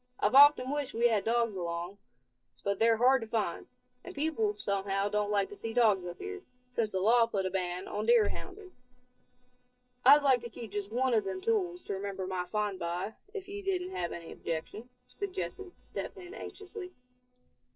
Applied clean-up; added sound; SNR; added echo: neural separator model SepFormer DNS4.